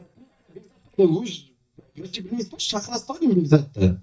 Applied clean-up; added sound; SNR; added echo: neural mask model DeepFilterNet 3.